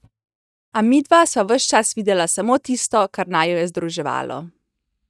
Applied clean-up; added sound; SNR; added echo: neural mask model DeepFilterNet 3.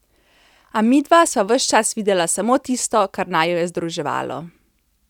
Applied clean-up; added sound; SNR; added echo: none; none; none; none.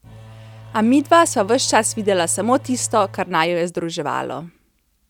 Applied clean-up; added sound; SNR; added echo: none; Engine / Domestic sounds, home sounds; 19 dB; none.